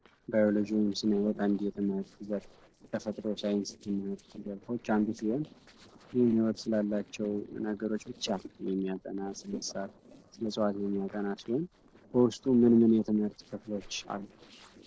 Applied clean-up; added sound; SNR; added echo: neural separator model SepFormer DNS4.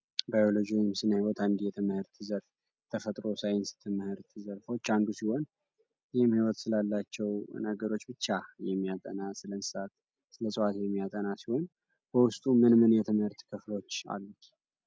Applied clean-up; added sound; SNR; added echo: none; none; none; none.